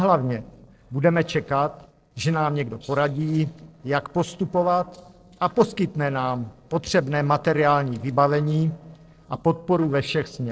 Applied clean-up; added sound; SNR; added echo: neural separator model SepFormer DNS4.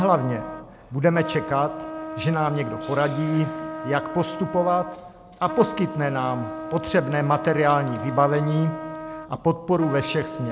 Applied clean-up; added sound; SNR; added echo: none; Trumpet; 10 dB; none.